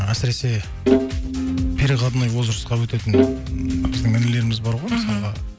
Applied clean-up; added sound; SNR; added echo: none; Bowed string instrument; 3 dB; none.